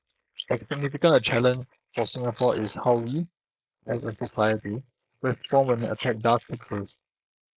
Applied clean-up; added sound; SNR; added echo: neural mask model Resemble Enhance denoiser.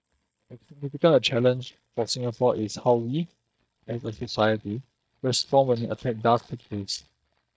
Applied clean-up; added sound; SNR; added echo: neural mask model DeepFilterNet 3.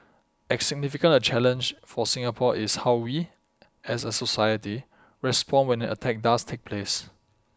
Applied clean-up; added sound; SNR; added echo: none; none; none; none.